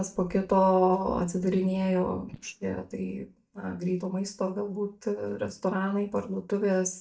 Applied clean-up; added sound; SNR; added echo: neural mask model DeepFilterNet 3.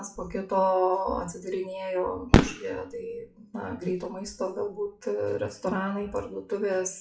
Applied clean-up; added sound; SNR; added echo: classical method WPE with log-MMSE.